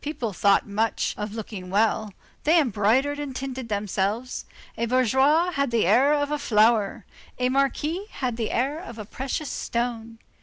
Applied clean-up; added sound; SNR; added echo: none; none; none; none.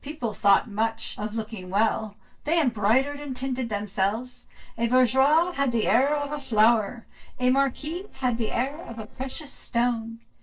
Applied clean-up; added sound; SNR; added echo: neural separator model SepFormer DNS4.